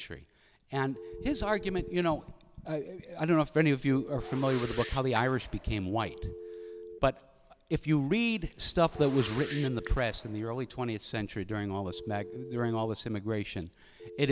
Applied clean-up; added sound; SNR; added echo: none; Whoosh, swoosh, swish + Telephone; 14 dB; none.